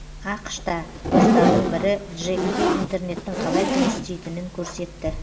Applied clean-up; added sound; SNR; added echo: none; Zipper (clothing); -4 dB; reverberation time 0.4 s.